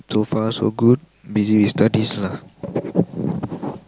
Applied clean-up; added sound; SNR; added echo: none; none; none; none.